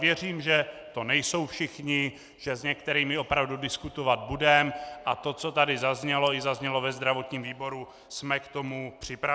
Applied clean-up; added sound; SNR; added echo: none; none; none; none.